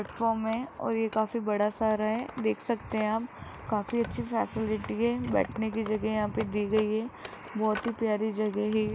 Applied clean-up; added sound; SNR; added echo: none; Wood; 18 dB; none.